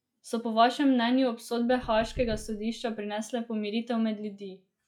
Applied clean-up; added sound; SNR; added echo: classical method log-MMSE.